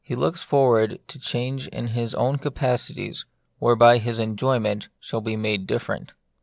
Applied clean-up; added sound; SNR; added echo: none; none; none; none.